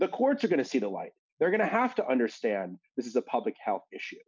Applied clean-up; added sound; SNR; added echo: none; none; none; none.